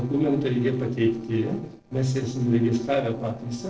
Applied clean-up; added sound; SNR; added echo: neural separator model SepFormer DNS4.